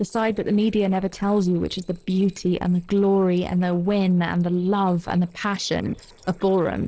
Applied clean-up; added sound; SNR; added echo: neural separator model SepFormer DNS4.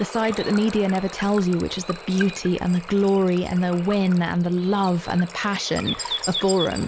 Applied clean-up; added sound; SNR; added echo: none; Water / Bird; 12 dB; none.